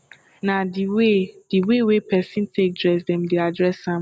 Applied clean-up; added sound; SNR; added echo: none; none; none; none.